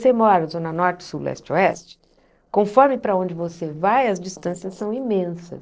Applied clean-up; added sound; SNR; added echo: neural separator model SepFormer DNS4.